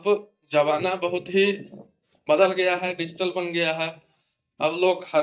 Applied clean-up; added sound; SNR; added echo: neural mask model DeepFilterNet 3.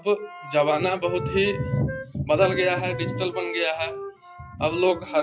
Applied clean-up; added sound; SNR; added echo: classical method WPE with log-MMSE.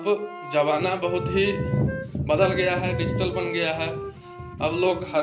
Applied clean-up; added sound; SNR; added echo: none; Wind instrument, woodwind instrument; 11 dB; reverberation time 0.5 s.